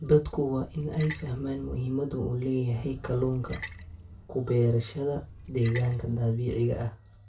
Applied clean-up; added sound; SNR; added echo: none; Splash, splatter; 17 dB; reverberation time 0.2 s.